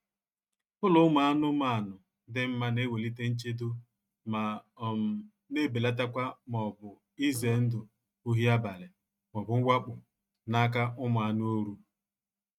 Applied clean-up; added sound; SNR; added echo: neural mask model RNNoise.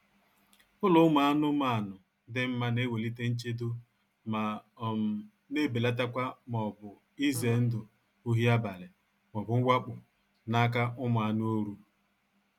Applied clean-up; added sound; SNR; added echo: none; Fart; 16 dB; none.